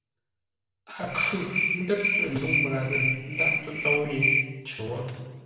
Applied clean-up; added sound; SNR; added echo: none; Cricket; -4 dB; reverberation time 1.0 s.